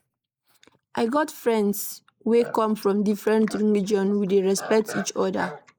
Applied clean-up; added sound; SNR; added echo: neural mask model Resemble Enhance denoiser.